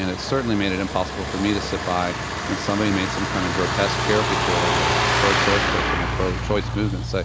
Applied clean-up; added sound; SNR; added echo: none; Truck; -1 dB; none.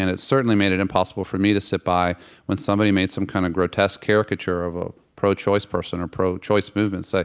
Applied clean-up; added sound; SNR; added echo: none; none; none; none.